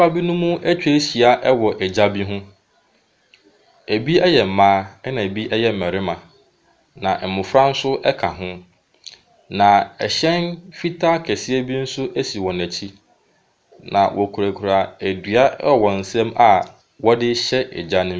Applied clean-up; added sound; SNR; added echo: none; none; none; none.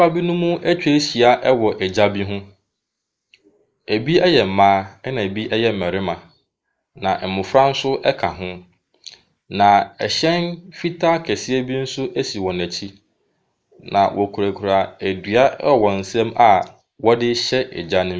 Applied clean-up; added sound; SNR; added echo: neural mask model Resemble Enhance denoiser.